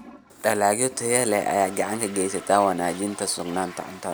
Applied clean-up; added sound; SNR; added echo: none; Toilet flush; 19 dB; none.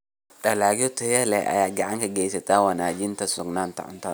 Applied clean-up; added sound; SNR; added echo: none; none; none; none.